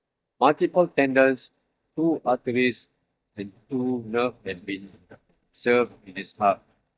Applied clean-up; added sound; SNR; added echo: neural mask model DeepFilterNet 3.